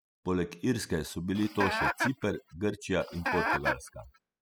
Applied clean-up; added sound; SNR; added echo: classical method spectral subtraction.